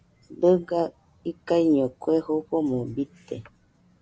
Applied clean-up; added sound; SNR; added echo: none; none; none; none.